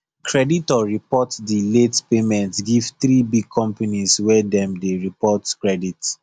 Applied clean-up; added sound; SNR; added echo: none; none; none; none.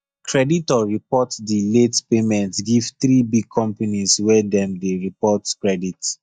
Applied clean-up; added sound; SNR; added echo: neural mask model DeepFilterNet 3.